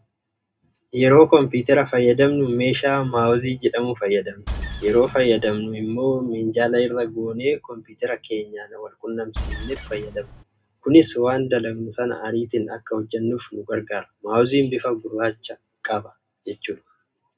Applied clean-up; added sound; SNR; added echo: none; Engine; 10 dB; reverberation time 0.2 s.